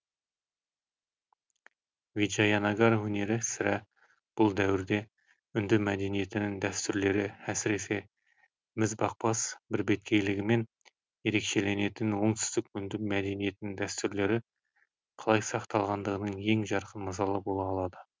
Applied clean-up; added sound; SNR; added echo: none; none; none; none.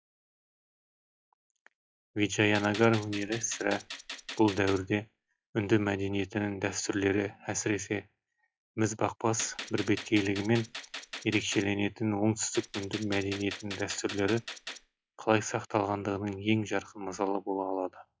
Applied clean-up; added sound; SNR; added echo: classical method log-MMSE.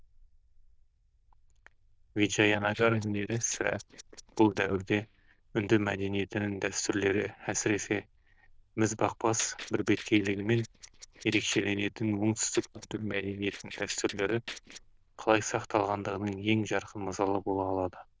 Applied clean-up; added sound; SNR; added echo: neural diffusion model UNIVERSE++.